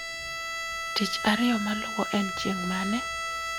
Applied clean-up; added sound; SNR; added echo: none; Bowed string instrument; 3 dB; none.